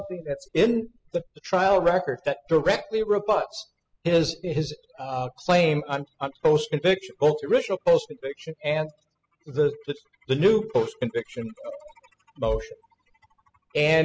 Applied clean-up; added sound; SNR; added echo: classical method spectral subtraction.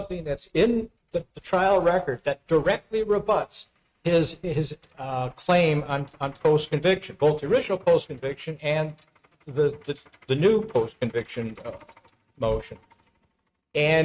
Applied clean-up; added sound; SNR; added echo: neural mask model RNNoise.